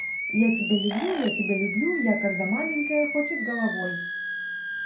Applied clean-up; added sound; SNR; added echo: none; Animal; 4 dB; reverberation time 0.5 s.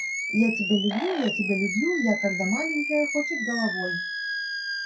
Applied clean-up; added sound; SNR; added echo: classical method WPE with log-MMSE.